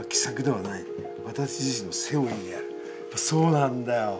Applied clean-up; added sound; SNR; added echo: none; none; none; none.